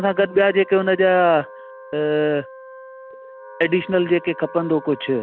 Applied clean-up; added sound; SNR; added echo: none; Wind instrument, woodwind instrument; 19 dB; none.